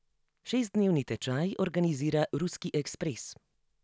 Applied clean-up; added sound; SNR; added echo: none; none; none; none.